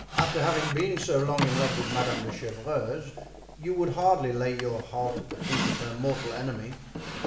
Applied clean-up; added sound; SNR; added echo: none; Drawer open or close; 5 dB; reverberation time 0.7 s.